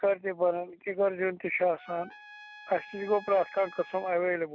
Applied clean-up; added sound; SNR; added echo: none; Trumpet; 20 dB; none.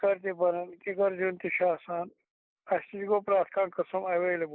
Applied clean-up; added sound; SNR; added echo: neural mask model Resemble Enhance denoiser.